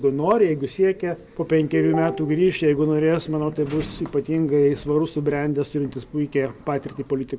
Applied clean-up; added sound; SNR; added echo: none; none; none; none.